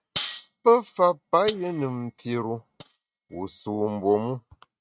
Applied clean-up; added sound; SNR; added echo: neural mask model RNNoise.